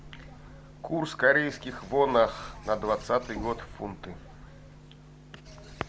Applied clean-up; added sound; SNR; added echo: none; Bird + Knock; 17 dB; none.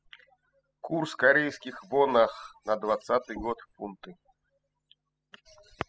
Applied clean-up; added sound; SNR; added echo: classical method spectral subtraction.